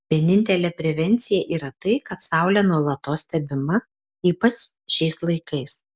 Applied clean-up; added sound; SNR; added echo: none; none; none; none.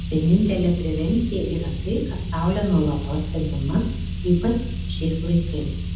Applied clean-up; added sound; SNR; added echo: none; Car; 4 dB; reverberation time 0.8 s.